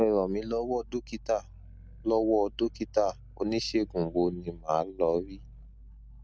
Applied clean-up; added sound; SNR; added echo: none; Growling; 19 dB; none.